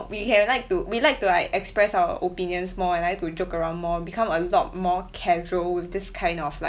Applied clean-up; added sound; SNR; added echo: none; none; none; none.